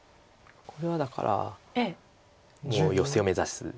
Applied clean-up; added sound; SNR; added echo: none; none; none; none.